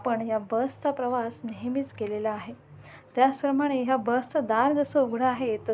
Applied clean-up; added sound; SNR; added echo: none; none; none; none.